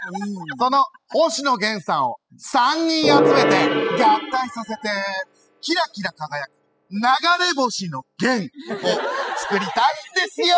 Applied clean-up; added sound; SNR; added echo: classical method spectral subtraction.